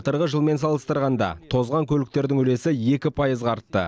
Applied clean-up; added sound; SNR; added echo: none; none; none; none.